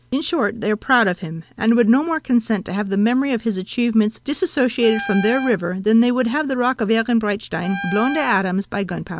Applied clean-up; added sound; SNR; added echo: none; Wind instrument, woodwind instrument; 11 dB; none.